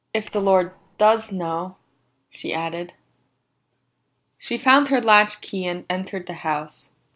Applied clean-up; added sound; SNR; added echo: neural separator model SepFormer DNS4.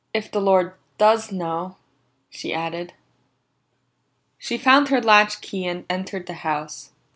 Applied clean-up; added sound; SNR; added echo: none; none; none; none.